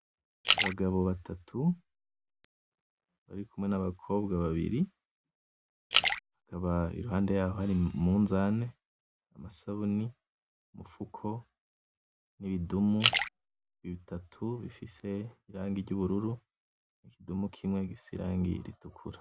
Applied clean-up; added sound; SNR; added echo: none; Splash, splatter; -3 dB; none.